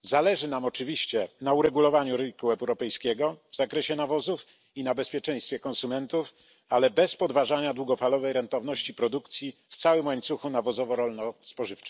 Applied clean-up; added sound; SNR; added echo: none; none; none; none.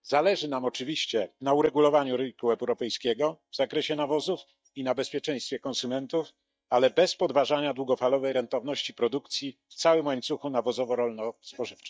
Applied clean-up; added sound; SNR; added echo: neural mask model DeepFilterNet 3.